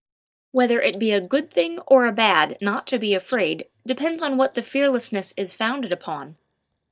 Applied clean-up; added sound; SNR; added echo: neural mask model DeepFilterNet 3.